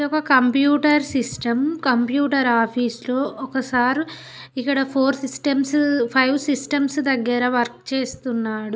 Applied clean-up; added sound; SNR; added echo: none; none; none; none.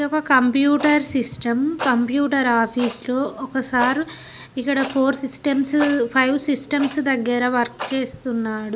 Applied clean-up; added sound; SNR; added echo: none; Clock; 16 dB; none.